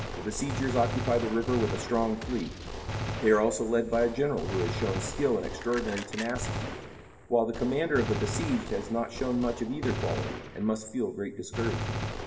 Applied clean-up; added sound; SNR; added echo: none; Gunshot, gunfire; 6 dB; reverberation time 2.2 s.